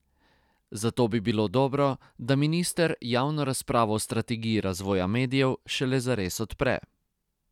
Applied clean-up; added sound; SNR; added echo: none; none; none; none.